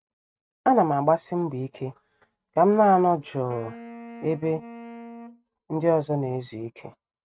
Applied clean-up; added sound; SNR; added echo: neural mask model RNNoise.